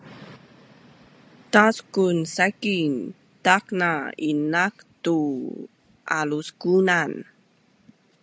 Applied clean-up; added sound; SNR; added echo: none; none; none; none.